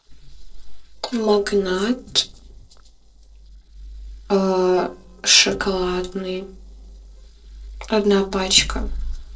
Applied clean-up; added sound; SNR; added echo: neural separator model SepFormer DNS4.